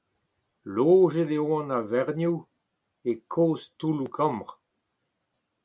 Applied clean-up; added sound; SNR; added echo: none; none; none; none.